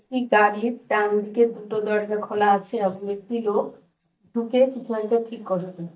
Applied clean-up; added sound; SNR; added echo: neural mask model DeepFilterNet 3.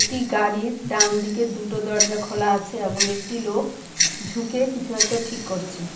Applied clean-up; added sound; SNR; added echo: none; Tick-tock; 3 dB; reverberation time 0.6 s.